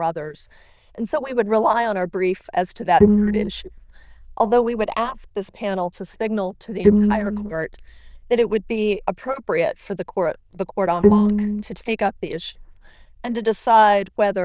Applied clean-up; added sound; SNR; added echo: neural diffusion model UNIVERSE++.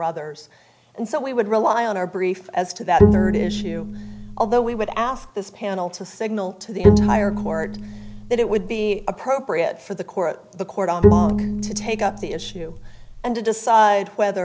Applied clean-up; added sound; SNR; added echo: none; Bowed string instrument; -2 dB; none.